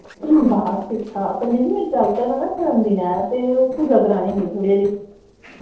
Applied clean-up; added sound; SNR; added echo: neural separator model SepFormer DNS4.